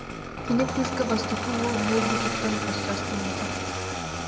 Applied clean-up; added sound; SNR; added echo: none; Engine starting; -1 dB; reverberation time 1.1 s.